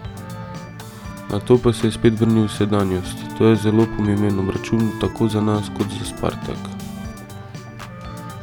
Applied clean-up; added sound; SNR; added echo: none; Organ + Wind instrument, woodwind instrument; 11 dB; none.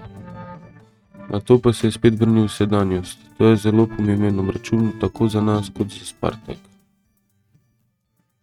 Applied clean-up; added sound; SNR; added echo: neural mask model RNNoise.